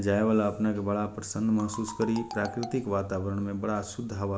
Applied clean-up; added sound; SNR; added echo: none; Marimba, xylophone; 14 dB; none.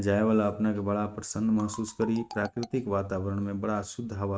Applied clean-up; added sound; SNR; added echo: neural mask model RNNoise.